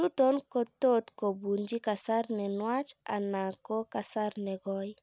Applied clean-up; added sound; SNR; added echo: none; none; none; none.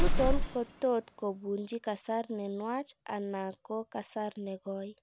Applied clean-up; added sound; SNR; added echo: none; Explosion; -1 dB; none.